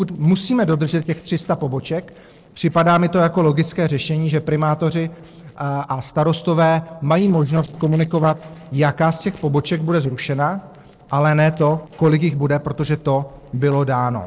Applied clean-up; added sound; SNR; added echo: neural separator model SepFormer DNS4.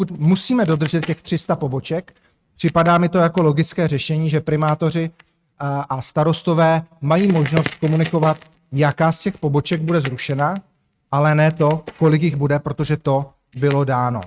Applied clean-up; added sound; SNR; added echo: neural mask model RNNoise.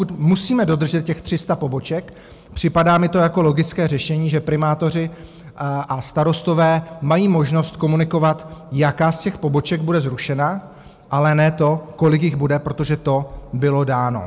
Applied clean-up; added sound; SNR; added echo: none; none; none; none.